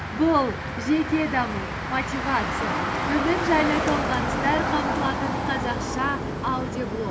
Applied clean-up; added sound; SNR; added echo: none; Motor vehicle (road); 1 dB; none.